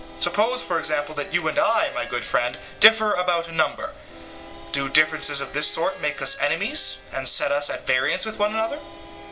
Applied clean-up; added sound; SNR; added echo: none; Harmonica; 19 dB; none.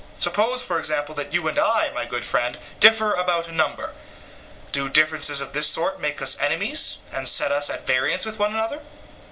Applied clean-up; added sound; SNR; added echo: none; none; none; none.